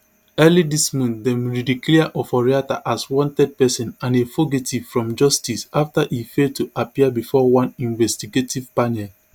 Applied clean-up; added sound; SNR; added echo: none; none; none; none.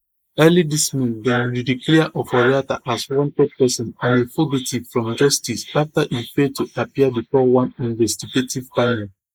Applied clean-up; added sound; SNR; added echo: neural mask model Resemble Enhance denoiser.